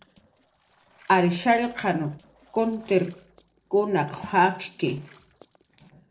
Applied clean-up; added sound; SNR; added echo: neural separator model SepFormer DNS4.